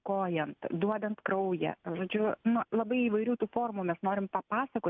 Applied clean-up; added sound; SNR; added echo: none; none; none; none.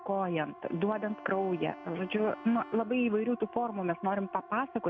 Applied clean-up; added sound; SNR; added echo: none; Siren + Wind instrument, woodwind instrument; 16 dB; none.